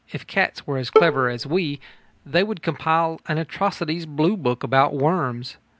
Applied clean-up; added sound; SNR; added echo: none; Bowed string instrument; 2 dB; none.